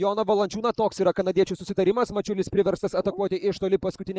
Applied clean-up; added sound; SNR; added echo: neural mask model Resemble Enhance denoiser.